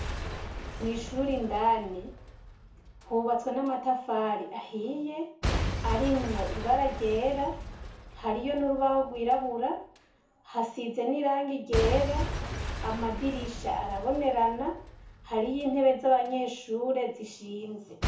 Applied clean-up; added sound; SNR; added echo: none; Shatter / Crushing / Boom; 7 dB; reverberation time 0.6 s.